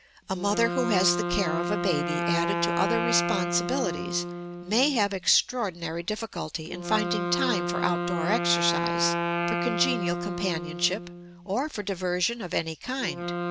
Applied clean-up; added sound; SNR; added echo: none; Wind instrument, woodwind instrument; 2 dB; none.